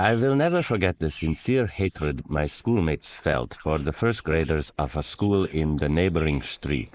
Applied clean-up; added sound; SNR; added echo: neural mask model Resemble Enhance denoiser.